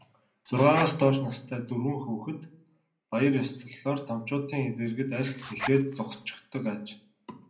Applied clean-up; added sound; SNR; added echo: none; Zipper (clothing); 11 dB; reverberation time 0.4 s.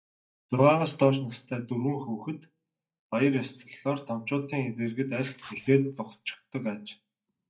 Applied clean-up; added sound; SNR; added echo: neural mask model DeepFilterNet 3.